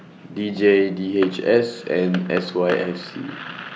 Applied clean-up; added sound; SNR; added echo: none; Fireworks; 15 dB; none.